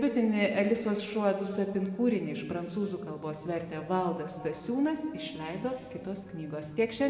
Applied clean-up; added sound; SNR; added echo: none; none; none; reverberation time 1.9 s.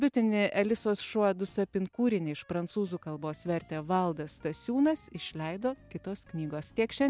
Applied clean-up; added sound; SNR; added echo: none; none; none; none.